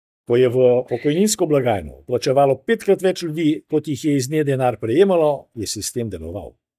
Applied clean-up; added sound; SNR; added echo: neural mask model DeepFilterNet 3.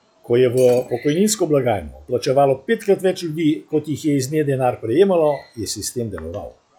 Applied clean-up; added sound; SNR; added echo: classical method log-MMSE.